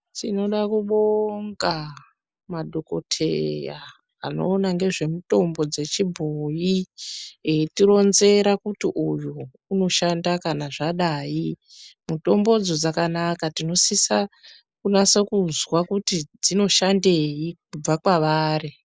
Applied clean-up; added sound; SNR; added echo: neural mask model Resemble Enhance denoiser.